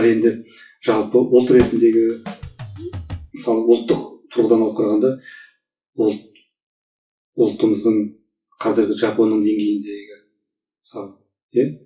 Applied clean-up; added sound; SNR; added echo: classical method WPE with log-MMSE.